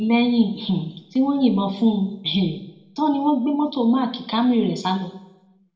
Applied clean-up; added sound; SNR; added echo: none; none; none; reverberation time 0.7 s.